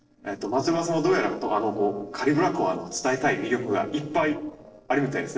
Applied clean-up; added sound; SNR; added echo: neural separator model SepFormer DNS4.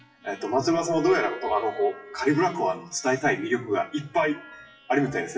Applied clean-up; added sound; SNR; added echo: classical method WPE with log-MMSE.